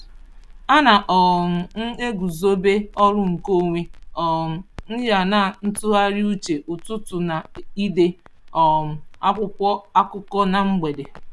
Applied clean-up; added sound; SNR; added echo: none; Crackle; 16 dB; none.